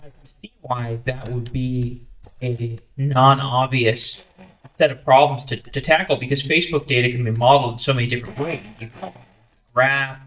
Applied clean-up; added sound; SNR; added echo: neural mask model DeepFilterNet 3.